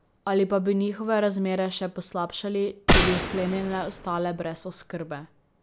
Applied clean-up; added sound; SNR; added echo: none; Gunshot, gunfire; -1 dB; none.